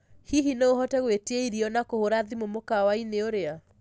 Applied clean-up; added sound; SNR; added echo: none; none; none; none.